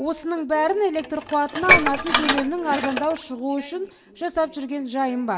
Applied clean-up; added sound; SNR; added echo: none; Dishes, pots, and pans; 0 dB; reverberation time 0.5 s.